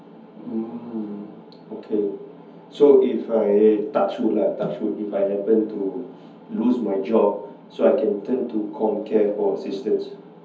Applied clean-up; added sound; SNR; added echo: none; none; none; reverberation time 0.7 s.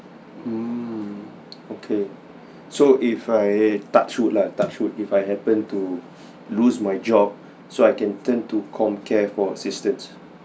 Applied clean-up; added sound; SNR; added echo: none; none; none; none.